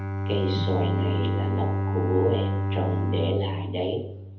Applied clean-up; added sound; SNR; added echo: none; Bowed string instrument; -3 dB; reverberation time 0.7 s.